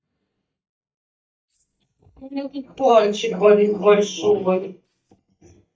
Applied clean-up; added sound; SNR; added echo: neural mask model DeepFilterNet 3.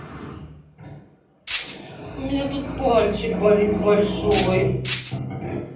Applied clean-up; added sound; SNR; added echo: none; Rattle (instrument); -4 dB; reverberation time 0.6 s.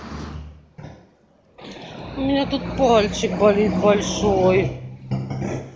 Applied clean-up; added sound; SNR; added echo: none; none; none; none.